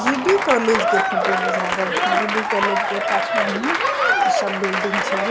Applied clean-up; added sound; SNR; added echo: none; Applause / Crowd; -4 dB; none.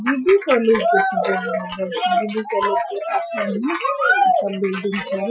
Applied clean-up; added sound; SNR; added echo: classical method Wiener filter.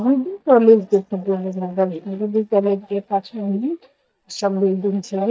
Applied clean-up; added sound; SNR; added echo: neural mask model DeepFilterNet 3.